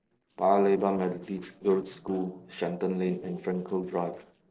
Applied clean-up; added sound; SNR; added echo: neural separator model SepFormer DNS4.